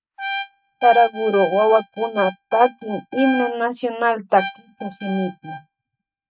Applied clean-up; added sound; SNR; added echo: neural mask model RNNoise.